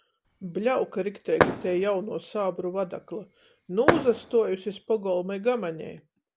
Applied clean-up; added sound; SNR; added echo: none; Fireworks; 4 dB; none.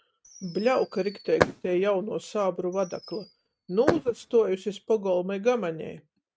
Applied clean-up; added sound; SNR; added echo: neural mask model RNNoise.